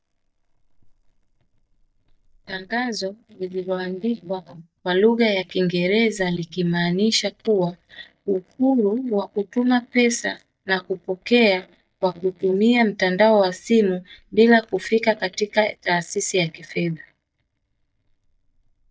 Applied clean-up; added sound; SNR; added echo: neural mask model DeepFilterNet 3.